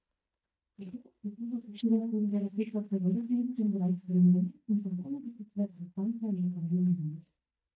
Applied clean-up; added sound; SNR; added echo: neural mask model DeepFilterNet 3.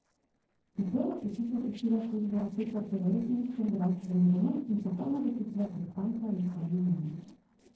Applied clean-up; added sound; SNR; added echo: neural separator model SepFormer DNS4.